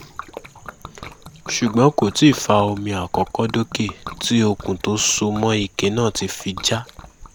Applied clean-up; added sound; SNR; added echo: none; Liquid; 17 dB; none.